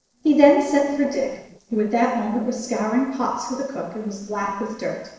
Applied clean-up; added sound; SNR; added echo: neural separator model SepFormer DNS4.